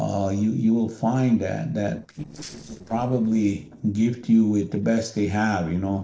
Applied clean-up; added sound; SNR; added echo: neural separator model SepFormer DNS4.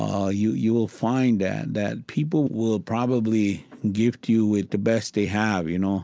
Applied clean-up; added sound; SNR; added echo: none; none; none; none.